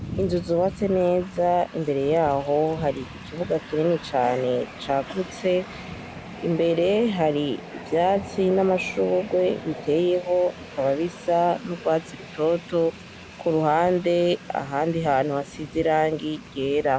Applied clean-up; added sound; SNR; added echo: none; Train; 15 dB; none.